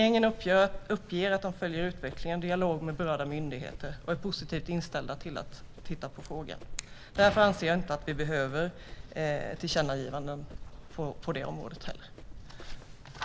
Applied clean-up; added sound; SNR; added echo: none; Explosion + Run; 10 dB; none.